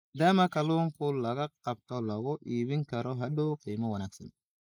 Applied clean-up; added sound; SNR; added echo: neural mask model Resemble Enhance denoiser.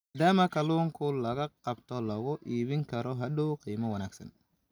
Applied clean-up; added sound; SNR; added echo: none; none; none; none.